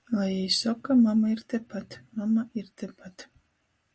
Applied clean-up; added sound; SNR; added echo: none; none; none; none.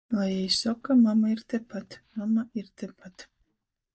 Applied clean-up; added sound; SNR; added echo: neural mask model DeepFilterNet 3.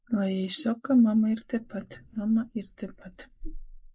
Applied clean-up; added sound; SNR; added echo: neural mask model Resemble Enhance denoiser.